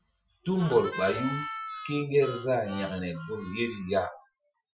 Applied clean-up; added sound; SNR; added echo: classical method Wiener filter.